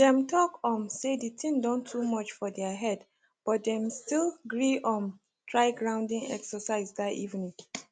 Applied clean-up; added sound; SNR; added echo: none; none; none; none.